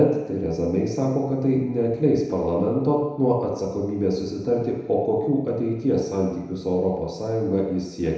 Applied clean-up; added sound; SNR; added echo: none; none; none; reverberation time 1.0 s.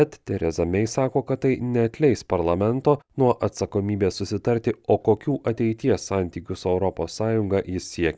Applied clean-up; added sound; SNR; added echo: none; none; none; none.